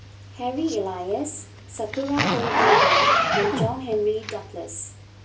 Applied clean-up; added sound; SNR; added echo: none; Zipper (clothing); -3 dB; reverberation time 0.2 s.